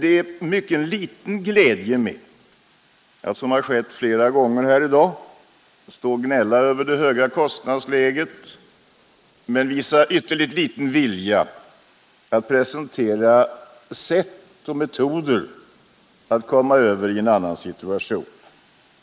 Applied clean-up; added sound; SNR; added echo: neural mask model Resemble Enhance denoiser.